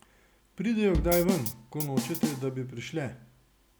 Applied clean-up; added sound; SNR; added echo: none; Drum / Drum kit; 2 dB; none.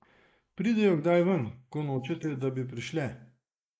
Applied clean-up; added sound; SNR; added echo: neural mask model Resemble Enhance denoiser.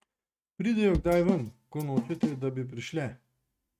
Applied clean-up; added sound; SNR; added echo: neural mask model RNNoise.